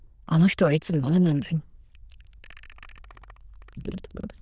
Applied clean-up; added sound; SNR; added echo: neural diffusion model UNIVERSE++.